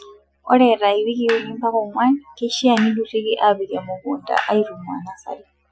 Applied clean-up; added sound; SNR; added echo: classical method Wiener filter.